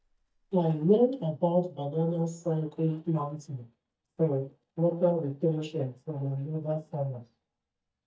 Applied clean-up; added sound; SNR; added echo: neural mask model DeepFilterNet 3.